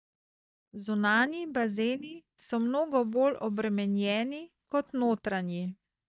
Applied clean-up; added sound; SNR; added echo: neural mask model DeepFilterNet 3.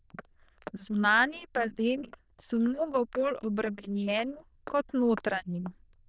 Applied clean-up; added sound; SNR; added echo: neural diffusion model UNIVERSE++.